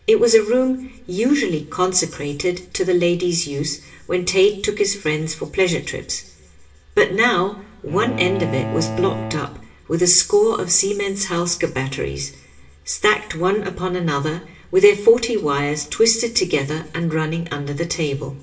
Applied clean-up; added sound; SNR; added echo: none; Bowed string instrument; 10 dB; reverberation time 0.8 s.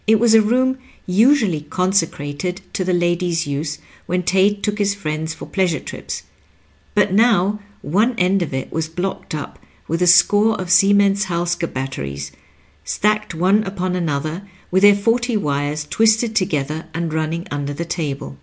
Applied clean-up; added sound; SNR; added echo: none; none; none; none.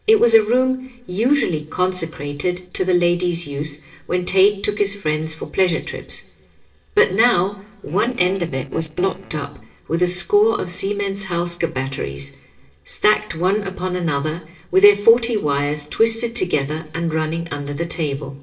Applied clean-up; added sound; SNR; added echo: neural separator model SepFormer DNS4.